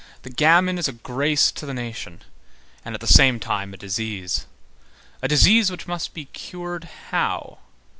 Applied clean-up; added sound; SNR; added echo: none; none; none; none.